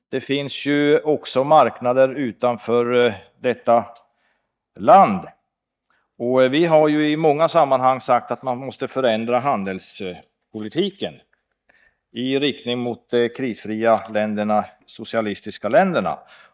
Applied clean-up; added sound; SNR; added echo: neural mask model DeepFilterNet 3.